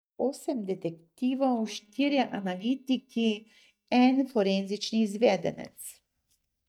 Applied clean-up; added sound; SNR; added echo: neural mask model DeepFilterNet 3.